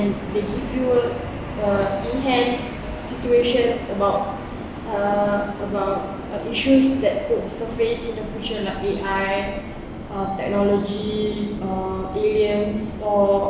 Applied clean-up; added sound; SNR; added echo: none; none; none; none.